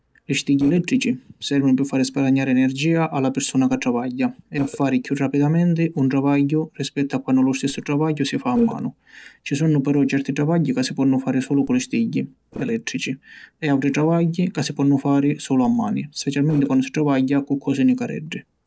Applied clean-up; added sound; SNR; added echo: neural separator model SepFormer DNS4.